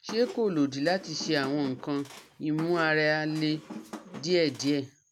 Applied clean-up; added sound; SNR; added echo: none; Squeak; 16 dB; none.